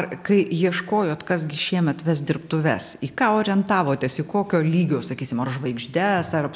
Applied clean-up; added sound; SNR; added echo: none; none; none; none.